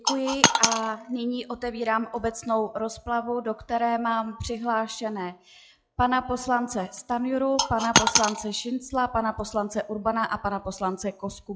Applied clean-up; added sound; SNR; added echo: classical method log-MMSE.